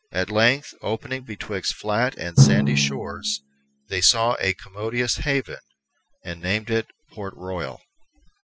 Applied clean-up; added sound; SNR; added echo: classical method spectral subtraction.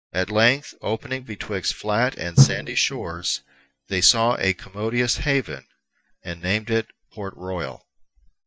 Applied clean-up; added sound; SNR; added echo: neural mask model DeepFilterNet 3.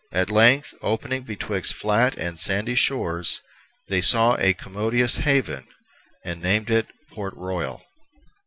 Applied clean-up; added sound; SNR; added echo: none; none; none; none.